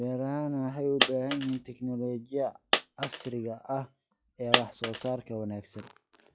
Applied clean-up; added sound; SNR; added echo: classical method log-MMSE.